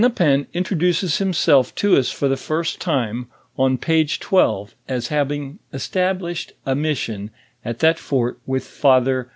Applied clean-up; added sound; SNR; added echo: none; none; none; none.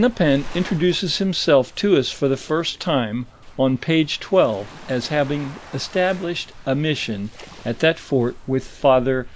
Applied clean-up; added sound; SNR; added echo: none; Waves, surf; 18 dB; none.